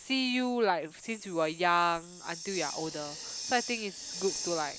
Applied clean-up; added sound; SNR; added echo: none; Hiss; 10 dB; none.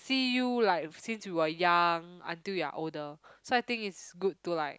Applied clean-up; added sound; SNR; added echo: none; none; none; none.